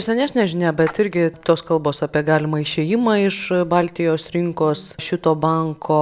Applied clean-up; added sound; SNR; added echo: none; Splash, splatter; 20 dB; none.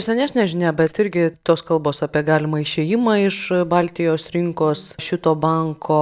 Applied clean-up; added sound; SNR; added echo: neural mask model DeepFilterNet 3.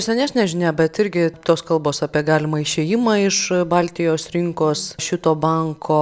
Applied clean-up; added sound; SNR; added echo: none; none; none; none.